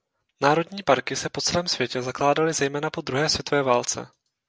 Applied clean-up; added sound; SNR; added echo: none; none; none; none.